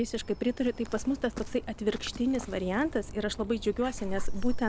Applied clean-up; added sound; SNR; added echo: none; Dog; 4 dB; none.